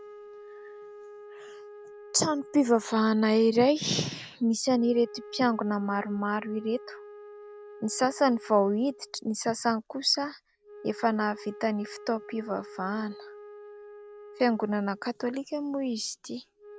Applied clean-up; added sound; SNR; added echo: none; Wind instrument, woodwind instrument; 18 dB; none.